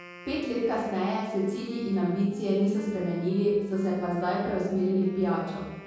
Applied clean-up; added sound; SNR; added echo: none; Wind instrument, woodwind instrument; 19 dB; reverberation time 1.3 s.